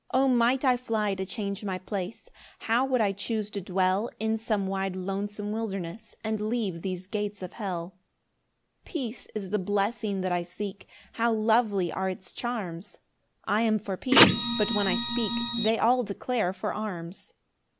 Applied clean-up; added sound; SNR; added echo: none; Printer; -5 dB; none.